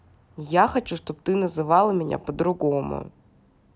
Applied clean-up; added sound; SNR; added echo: none; none; none; none.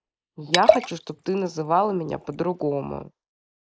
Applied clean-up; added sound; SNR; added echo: neural mask model Resemble Enhance denoiser.